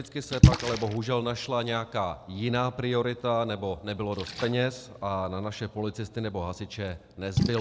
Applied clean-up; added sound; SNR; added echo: none; Splash, splatter; 1 dB; none.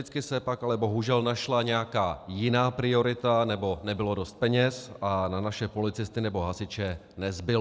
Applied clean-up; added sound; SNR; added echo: none; none; none; none.